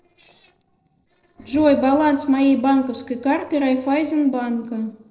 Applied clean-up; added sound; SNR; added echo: neural separator model SepFormer DNS4.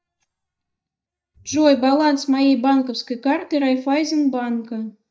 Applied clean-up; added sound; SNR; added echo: neural mask model DeepFilterNet 3.